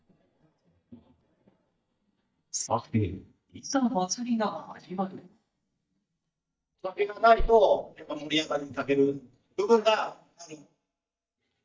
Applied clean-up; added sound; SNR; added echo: neural mask model DeepFilterNet 3.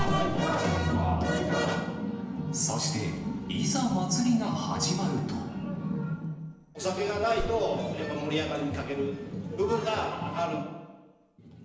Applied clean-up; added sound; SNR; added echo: none; Cricket; 15 dB; reverberation time 1.0 s.